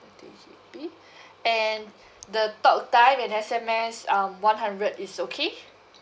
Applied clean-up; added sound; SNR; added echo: none; none; none; none.